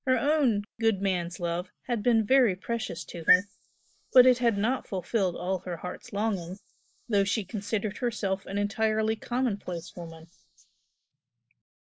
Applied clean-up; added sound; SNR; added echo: neural mask model Resemble Enhance denoiser.